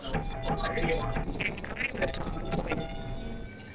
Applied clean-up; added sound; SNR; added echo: neural separator model SepFormer DNS4.